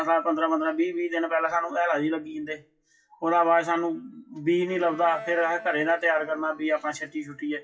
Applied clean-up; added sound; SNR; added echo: classical method WPE with log-MMSE.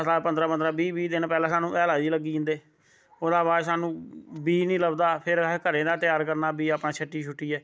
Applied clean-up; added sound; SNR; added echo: none; none; none; none.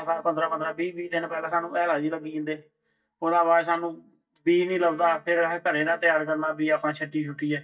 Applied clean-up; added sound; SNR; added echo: neural mask model DeepFilterNet 3.